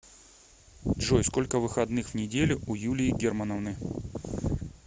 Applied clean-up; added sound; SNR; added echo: none; none; none; none.